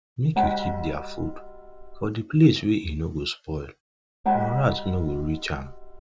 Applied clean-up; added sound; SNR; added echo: none; Gong; 3 dB; none.